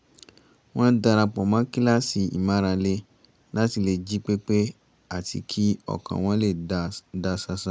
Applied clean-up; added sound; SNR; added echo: none; none; none; none.